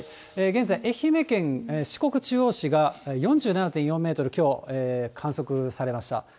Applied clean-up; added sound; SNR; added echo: none; Brass instrument; 18 dB; none.